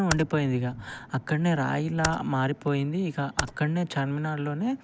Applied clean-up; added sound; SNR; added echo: none; Computer keyboard; 11 dB; none.